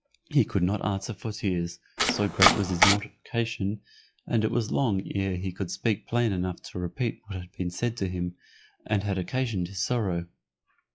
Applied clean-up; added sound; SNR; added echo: classical method log-MMSE.